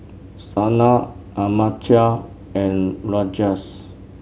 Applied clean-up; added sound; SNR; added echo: none; none; none; none.